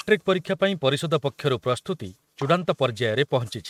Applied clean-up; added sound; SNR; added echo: neural mask model RNNoise.